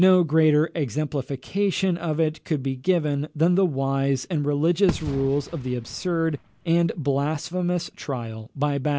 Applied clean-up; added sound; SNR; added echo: none; Fireworks; 14 dB; none.